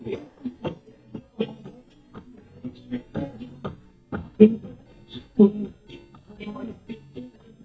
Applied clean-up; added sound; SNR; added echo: neural mask model DeepFilterNet 3.